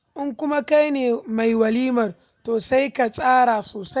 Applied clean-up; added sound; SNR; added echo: none; none; none; none.